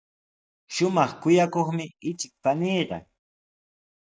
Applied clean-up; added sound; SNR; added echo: neural mask model DeepFilterNet 3.